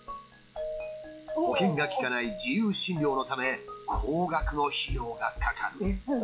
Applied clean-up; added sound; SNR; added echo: classical method log-MMSE.